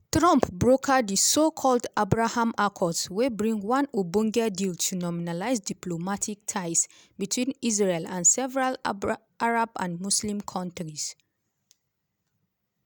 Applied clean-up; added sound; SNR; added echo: none; none; none; none.